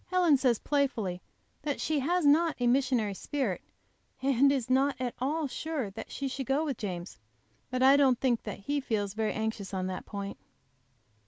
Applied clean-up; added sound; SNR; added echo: none; none; none; none.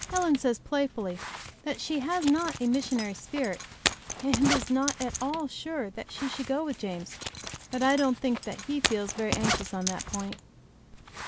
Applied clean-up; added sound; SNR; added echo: none; Zipper (clothing); 6 dB; none.